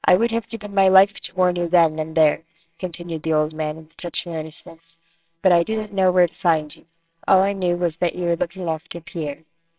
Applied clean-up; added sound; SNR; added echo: neural separator model SepFormer WHAMR!.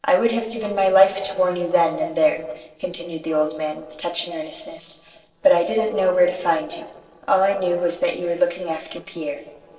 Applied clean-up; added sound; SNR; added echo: neural separator model SepFormer DNS4.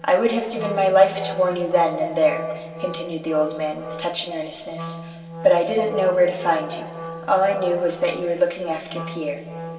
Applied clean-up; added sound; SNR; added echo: none; Wind instrument, woodwind instrument; 13 dB; reverberation time 2.2 s.